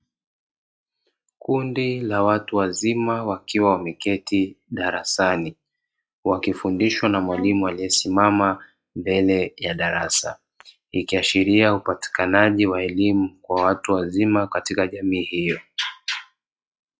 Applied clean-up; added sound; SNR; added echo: classical method log-MMSE.